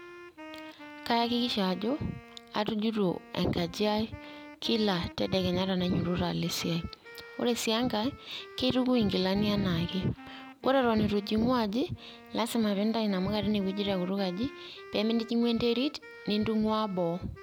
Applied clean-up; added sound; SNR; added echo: none; Wind instrument, woodwind instrument; 18 dB; none.